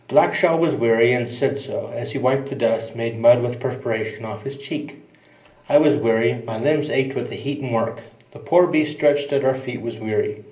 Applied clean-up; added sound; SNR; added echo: none; none; none; reverberation time 0.5 s.